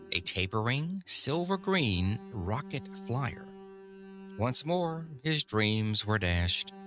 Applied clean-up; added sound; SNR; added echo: neural mask model RNNoise.